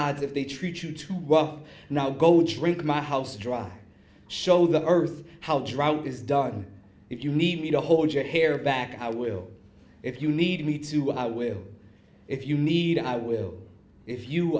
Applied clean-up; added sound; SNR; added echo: none; none; none; none.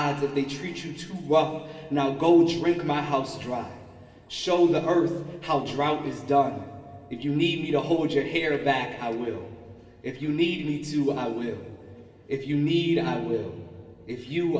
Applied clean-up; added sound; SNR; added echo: none; none; none; reverberation time 2.0 s.